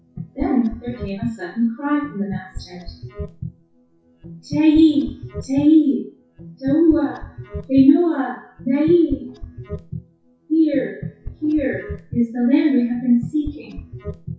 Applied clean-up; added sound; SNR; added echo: classical method WPE with log-MMSE.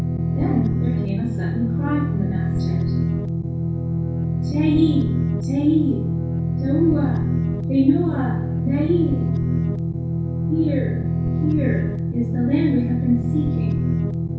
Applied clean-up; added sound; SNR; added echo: none; Guitar; -2 dB; reverberation time 0.6 s.